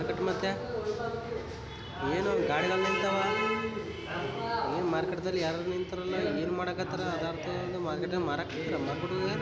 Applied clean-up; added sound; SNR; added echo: none; none; none; none.